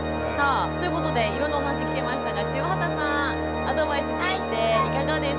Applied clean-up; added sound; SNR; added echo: none; Organ; -1 dB; none.